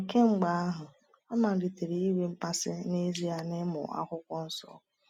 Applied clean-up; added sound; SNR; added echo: none; none; none; none.